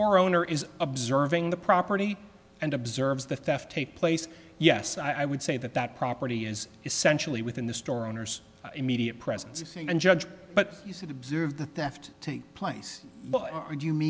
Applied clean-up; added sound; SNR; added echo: none; none; none; none.